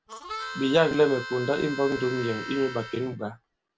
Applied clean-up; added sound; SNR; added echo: none; Harmonica; 11 dB; none.